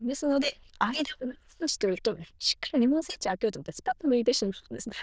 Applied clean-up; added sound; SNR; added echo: neural diffusion model UNIVERSE++.